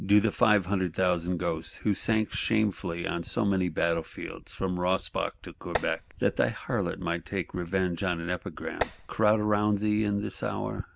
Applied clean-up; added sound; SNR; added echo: none; Tap; 8 dB; none.